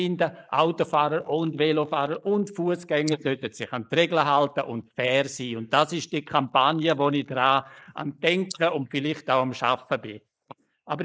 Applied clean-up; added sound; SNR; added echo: neural mask model Resemble Enhance denoiser.